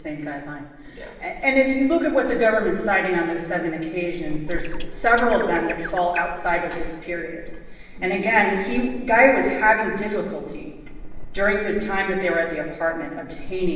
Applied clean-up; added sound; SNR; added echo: neural separator model SepFormer DNS4.